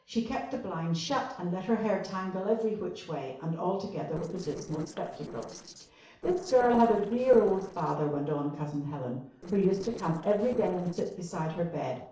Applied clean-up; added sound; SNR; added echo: neural separator model SepFormer DNS4.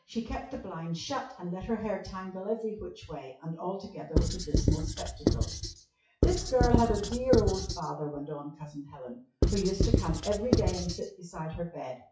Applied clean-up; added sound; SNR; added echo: classical method WPE with log-MMSE.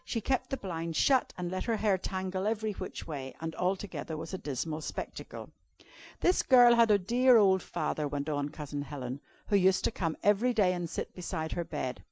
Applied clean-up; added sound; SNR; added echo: none; none; none; none.